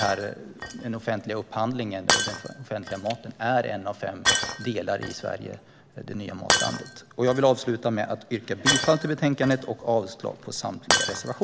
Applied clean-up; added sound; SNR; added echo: none; Shatter; 3 dB; none.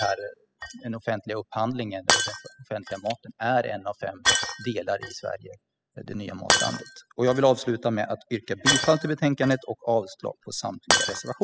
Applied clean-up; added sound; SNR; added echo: classical method spectral subtraction.